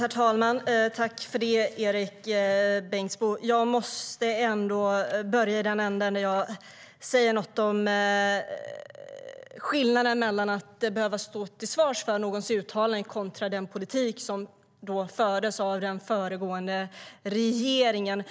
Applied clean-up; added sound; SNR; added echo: none; none; none; none.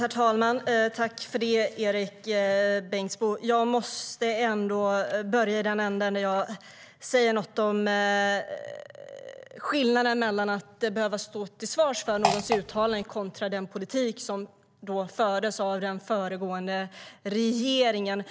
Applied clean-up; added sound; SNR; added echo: none; Fart; 3 dB; none.